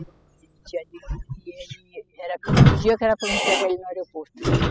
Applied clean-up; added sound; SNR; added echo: classical method spectral subtraction.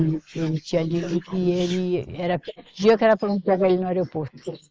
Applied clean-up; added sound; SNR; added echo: neural mask model Resemble Enhance denoiser.